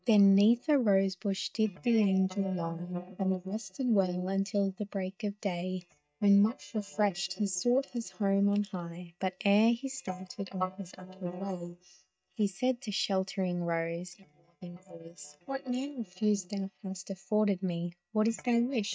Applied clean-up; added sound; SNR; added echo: neural mask model DeepFilterNet 3.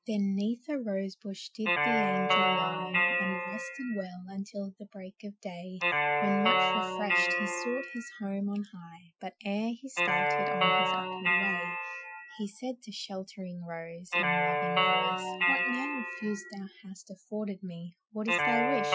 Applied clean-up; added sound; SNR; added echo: classical method Wiener filter.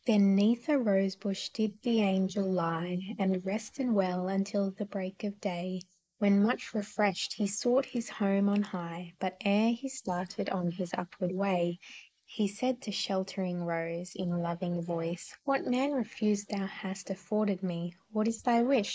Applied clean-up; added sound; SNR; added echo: neural mask model Resemble Enhance denoiser.